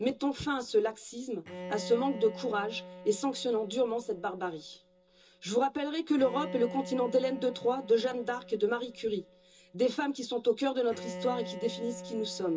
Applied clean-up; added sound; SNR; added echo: none; Bowed string instrument; 14 dB; reverberation time 0.2 s.